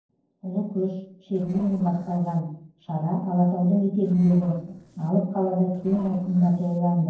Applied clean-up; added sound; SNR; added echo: neural separator model SepFormer DNS4.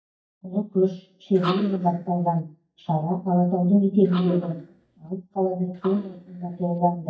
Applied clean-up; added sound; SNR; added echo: neural mask model DeepFilterNet 3.